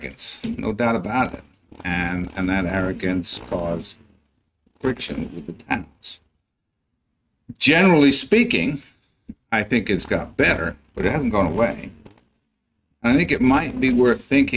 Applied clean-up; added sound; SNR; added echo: neural mask model RNNoise.